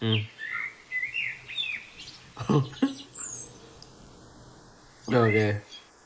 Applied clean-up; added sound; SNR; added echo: neural mask model Resemble Enhance denoiser.